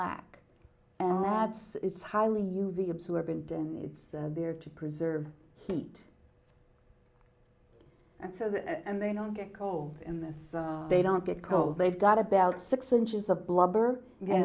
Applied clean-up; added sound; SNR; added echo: none; none; none; none.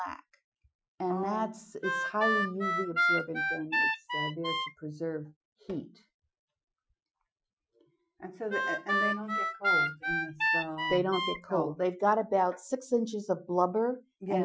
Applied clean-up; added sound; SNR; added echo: classical method Wiener filter.